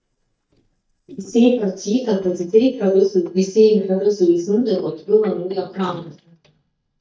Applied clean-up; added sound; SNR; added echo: neural mask model DeepFilterNet 3.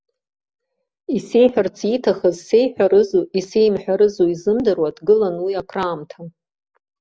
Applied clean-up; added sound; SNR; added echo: none; none; none; none.